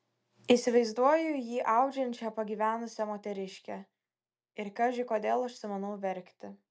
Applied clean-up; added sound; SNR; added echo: none; none; none; none.